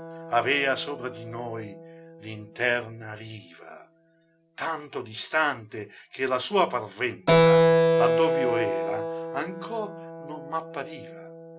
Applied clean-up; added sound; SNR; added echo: none; Keyboard (musical); -3 dB; none.